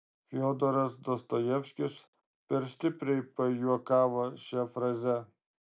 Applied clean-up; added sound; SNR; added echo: none; none; none; none.